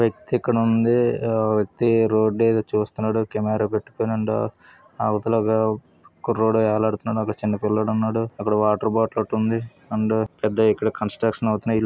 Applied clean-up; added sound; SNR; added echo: none; none; none; none.